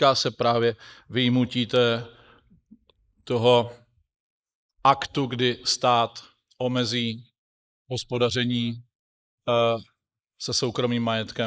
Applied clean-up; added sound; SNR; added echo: neural mask model Resemble Enhance denoiser.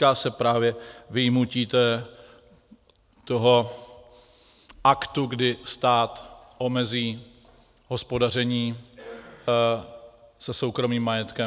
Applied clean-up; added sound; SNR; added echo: none; none; none; none.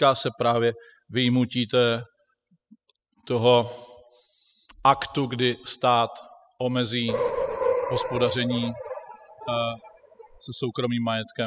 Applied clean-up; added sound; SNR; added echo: classical method spectral subtraction.